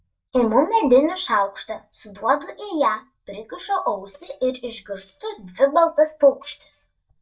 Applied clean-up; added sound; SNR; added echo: neural mask model DeepFilterNet 3.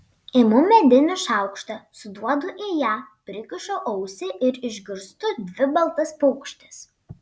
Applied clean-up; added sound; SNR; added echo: none; none; none; none.